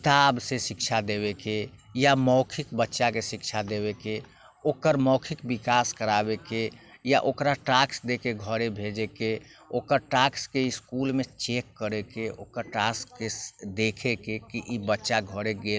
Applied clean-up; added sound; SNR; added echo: none; none; none; none.